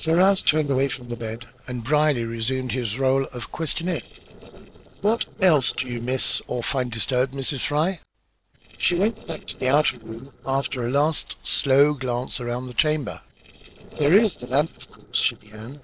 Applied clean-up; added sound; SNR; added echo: neural separator model SepFormer DNS4.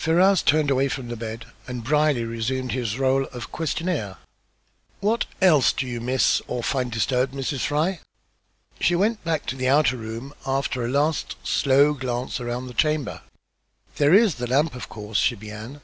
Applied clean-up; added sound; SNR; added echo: none; none; none; none.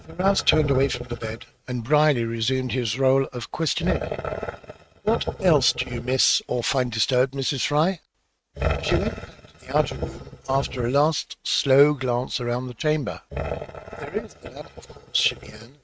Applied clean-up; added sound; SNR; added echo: neural mask model RNNoise.